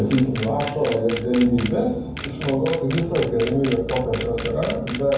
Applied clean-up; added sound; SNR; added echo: none; Camera; 13 dB; reverberation time 0.9 s.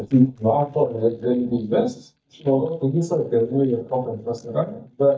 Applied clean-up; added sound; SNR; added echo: neural mask model DeepFilterNet 3.